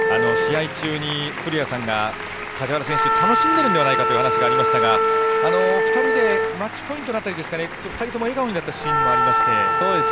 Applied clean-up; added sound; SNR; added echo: none; Wind instrument, woodwind instrument; -3 dB; none.